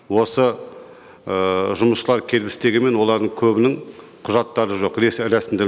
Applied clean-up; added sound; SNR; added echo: none; none; none; none.